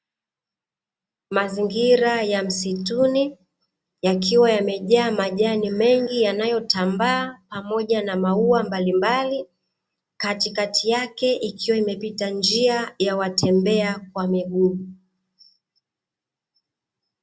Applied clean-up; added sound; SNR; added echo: none; none; none; none.